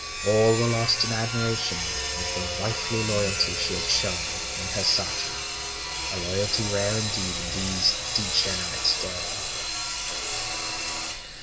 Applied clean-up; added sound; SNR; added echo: none; Sawing; 1 dB; reverberation time 1.4 s.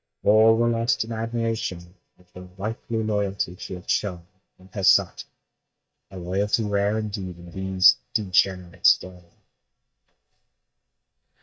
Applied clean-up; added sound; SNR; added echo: neural mask model DeepFilterNet 3.